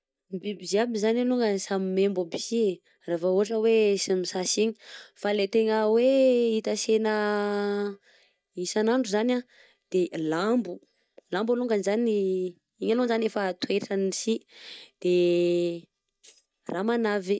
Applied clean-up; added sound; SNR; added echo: neural mask model DeepFilterNet 3.